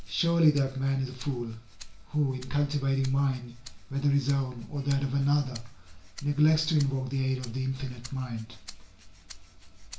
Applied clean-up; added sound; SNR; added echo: none; Rattle (instrument); 17 dB; reverberation time 0.4 s.